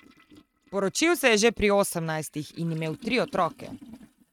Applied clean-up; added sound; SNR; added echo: neural mask model RNNoise.